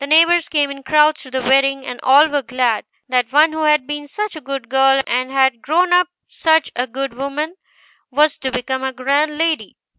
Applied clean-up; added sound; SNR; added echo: none; none; none; none.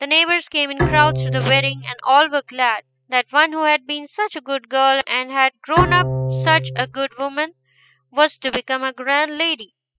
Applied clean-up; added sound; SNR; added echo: classical method spectral subtraction.